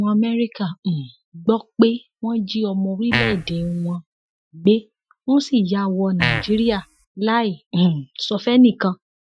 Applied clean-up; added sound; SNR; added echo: classical method Wiener filter.